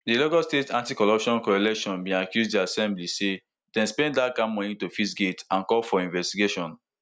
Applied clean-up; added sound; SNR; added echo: none; none; none; none.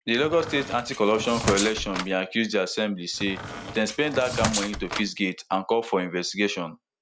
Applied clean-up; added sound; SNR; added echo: none; Squeak; 6 dB; none.